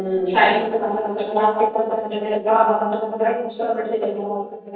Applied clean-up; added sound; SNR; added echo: neural mask model DeepFilterNet 3.